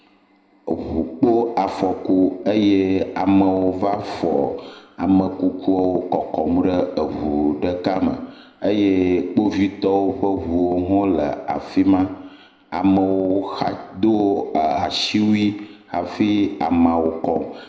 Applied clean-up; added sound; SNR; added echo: none; none; none; reverberation time 0.8 s.